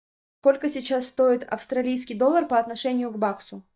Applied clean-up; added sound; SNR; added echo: neural mask model DeepFilterNet 3.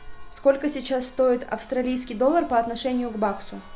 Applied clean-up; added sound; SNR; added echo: none; Church bell; 19 dB; none.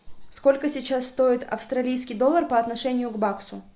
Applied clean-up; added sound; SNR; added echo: none; none; none; none.